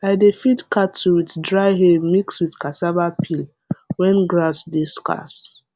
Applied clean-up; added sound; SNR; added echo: none; none; none; none.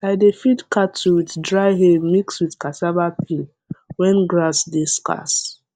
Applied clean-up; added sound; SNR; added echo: neural mask model DeepFilterNet 3.